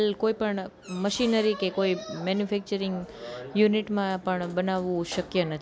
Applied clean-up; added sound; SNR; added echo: none; none; none; none.